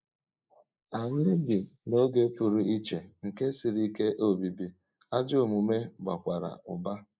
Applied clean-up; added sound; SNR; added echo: neural mask model Resemble Enhance denoiser.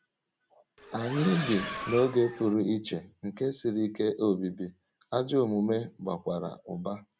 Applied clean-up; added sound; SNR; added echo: none; Accelerating, revving, vroom; 9 dB; none.